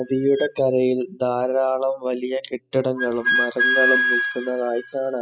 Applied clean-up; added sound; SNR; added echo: classical method spectral subtraction.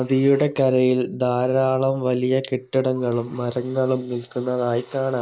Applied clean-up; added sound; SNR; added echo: neural mask model Resemble Enhance denoiser.